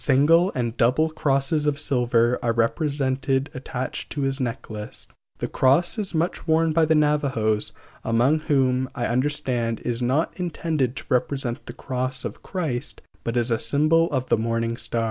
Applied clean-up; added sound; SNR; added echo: none; none; none; none.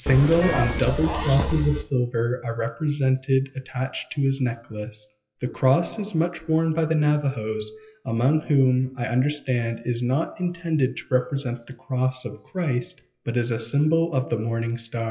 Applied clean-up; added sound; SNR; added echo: classical method WPE with log-MMSE.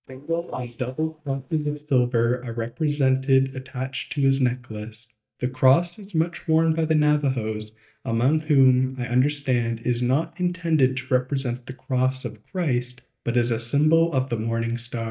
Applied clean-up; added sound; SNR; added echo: neural mask model DeepFilterNet 3.